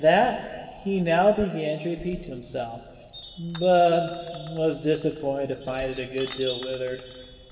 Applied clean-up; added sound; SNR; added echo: none; Chime; 14 dB; reverberation time 2.5 s.